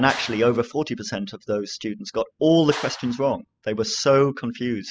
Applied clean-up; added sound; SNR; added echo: classical method spectral subtraction.